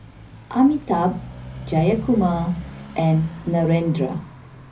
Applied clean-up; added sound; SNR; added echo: none; Motorcycle; 15 dB; reverberation time 0.5 s.